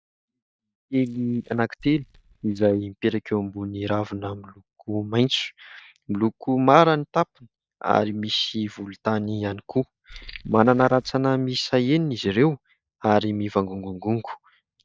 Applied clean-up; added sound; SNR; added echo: neural mask model DeepFilterNet 3.